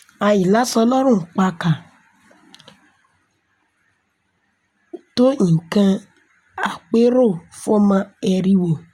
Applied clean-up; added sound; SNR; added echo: none; none; none; none.